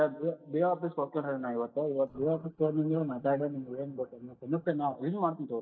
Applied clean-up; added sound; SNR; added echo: neural mask model DeepFilterNet 3.